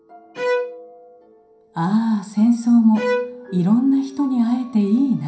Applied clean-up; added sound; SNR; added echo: none; Bowed string instrument; 10 dB; reverberation time 0.5 s.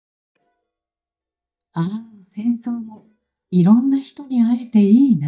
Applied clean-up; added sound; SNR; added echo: neural mask model DeepFilterNet 3.